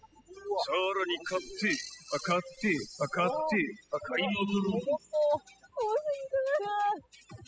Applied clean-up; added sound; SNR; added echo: classical method spectral subtraction.